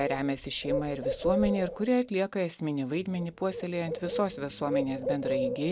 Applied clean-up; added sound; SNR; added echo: none; Bird; 4 dB; none.